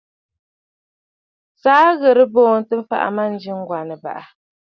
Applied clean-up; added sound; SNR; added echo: none; none; none; none.